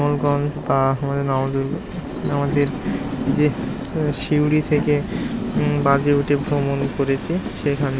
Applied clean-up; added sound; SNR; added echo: none; Train; 6 dB; none.